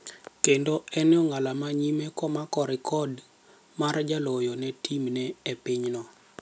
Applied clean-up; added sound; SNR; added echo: none; none; none; none.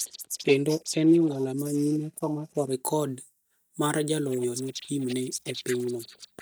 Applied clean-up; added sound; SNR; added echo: neural mask model DeepFilterNet 3.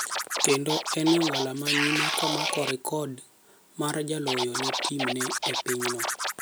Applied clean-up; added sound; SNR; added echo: none; Scratching (performance technique); 1 dB; none.